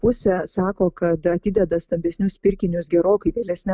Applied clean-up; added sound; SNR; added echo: none; none; none; none.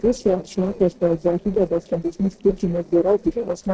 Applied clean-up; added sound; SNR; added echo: neural separator model SepFormer DNS4.